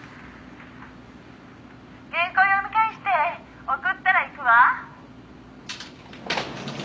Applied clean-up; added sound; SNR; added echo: none; none; none; none.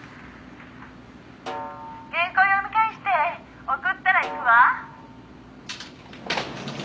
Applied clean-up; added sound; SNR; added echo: none; Snare drum; 16 dB; none.